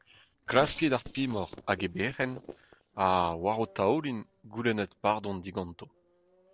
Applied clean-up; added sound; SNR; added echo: neural separator model SepFormer DNS4.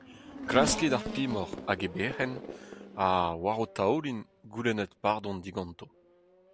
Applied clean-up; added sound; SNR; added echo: none; Race car, auto racing / Accelerating, revving, vroom; 10 dB; none.